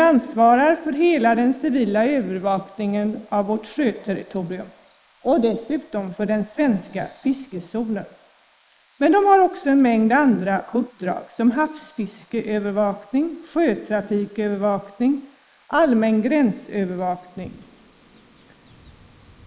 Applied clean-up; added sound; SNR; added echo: neural mask model Resemble Enhance denoiser.